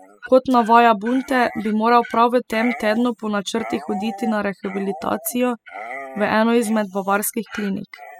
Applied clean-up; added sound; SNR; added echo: classical method spectral subtraction.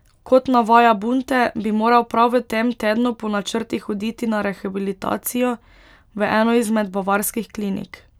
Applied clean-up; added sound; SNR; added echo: none; none; none; none.